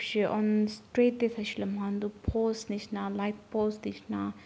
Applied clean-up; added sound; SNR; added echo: none; none; none; none.